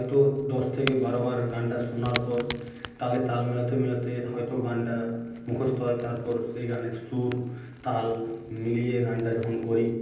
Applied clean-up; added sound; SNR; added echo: none; Crack / Crackle; 14 dB; reverberation time 0.6 s.